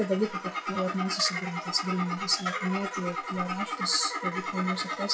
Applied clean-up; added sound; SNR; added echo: classical method log-MMSE.